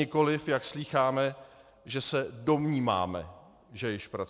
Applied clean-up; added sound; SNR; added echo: none; none; none; none.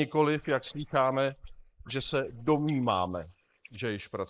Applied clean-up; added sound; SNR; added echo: neural mask model Resemble Enhance denoiser.